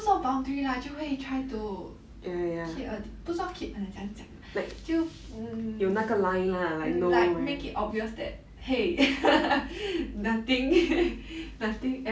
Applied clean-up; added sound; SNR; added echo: none; none; none; none.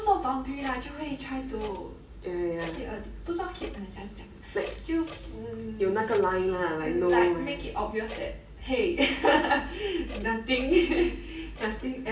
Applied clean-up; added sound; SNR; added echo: none; Clock; 20 dB; reverberation time 1.0 s.